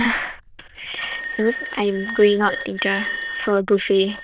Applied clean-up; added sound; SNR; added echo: neural diffusion model UNIVERSE++.